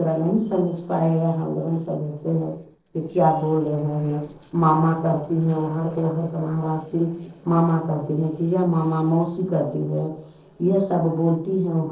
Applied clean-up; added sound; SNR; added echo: neural separator model SepFormer DNS4.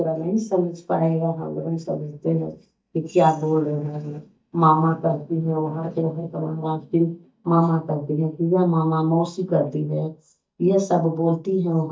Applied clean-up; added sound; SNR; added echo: neural mask model DeepFilterNet 3.